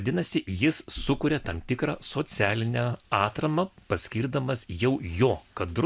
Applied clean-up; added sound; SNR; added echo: none; none; none; none.